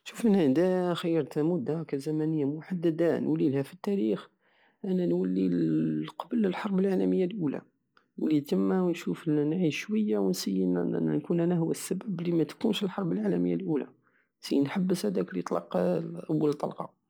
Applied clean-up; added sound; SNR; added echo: none; none; none; none.